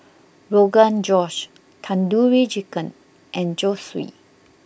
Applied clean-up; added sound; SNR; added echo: none; none; none; none.